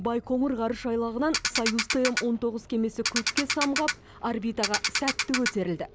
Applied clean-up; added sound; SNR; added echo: none; Ratchet, pawl; 1 dB; none.